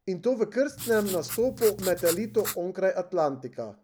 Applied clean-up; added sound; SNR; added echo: none; Writing; 10 dB; none.